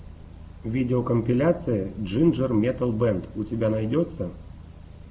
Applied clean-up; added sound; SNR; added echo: none; none; none; none.